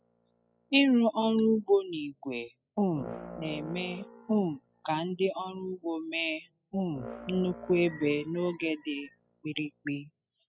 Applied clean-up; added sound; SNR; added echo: classical method spectral subtraction.